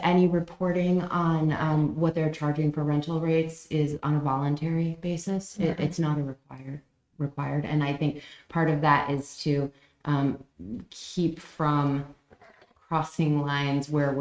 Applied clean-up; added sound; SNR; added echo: neural mask model RNNoise.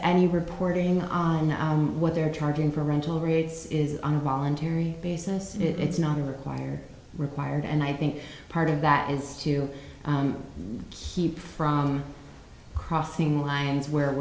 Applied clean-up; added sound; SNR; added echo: none; none; none; none.